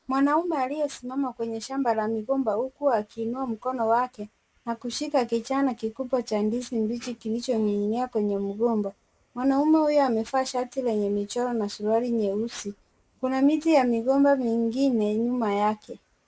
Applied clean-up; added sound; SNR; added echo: neural mask model Resemble Enhance denoiser.